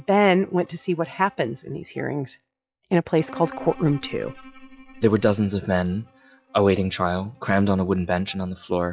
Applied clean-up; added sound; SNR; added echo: classical method log-MMSE.